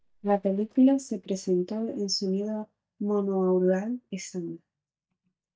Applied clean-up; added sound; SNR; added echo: neural mask model DeepFilterNet 3.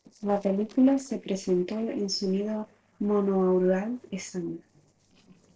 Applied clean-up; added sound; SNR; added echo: neural separator model SepFormer DNS4.